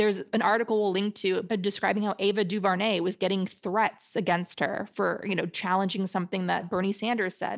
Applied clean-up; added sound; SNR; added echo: none; none; none; none.